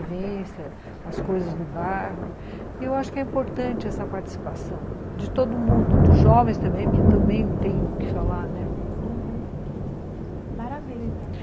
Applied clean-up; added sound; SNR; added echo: none; Thunder; -5 dB; none.